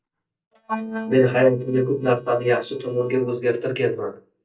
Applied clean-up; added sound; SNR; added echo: neural mask model DeepFilterNet 3.